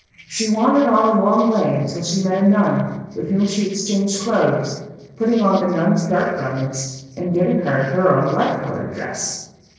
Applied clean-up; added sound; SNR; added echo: neural separator model SepFormer DNS4.